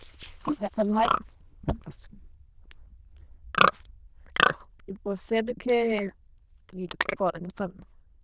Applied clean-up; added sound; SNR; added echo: neural diffusion model UNIVERSE++.